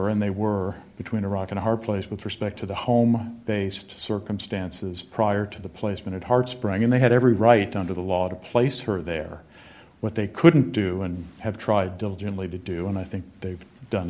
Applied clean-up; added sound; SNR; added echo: none; none; none; none.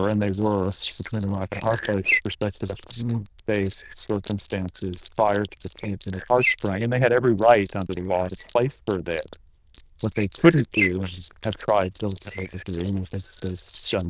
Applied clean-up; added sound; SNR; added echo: neural diffusion model UNIVERSE++.